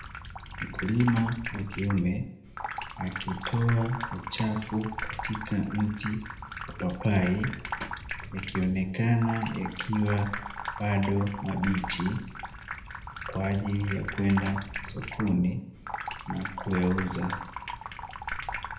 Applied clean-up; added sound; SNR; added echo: none; Sink (filling or washing) / Water tap, faucet; 8 dB; reverberation time 0.7 s.